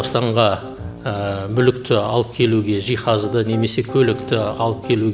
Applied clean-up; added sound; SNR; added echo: none; Piano; 15 dB; none.